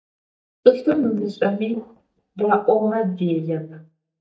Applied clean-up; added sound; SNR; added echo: neural mask model DeepFilterNet 3.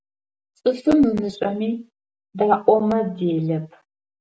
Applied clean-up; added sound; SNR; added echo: none; none; none; none.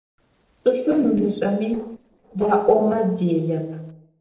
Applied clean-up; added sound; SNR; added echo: neural separator model SepFormer DNS4.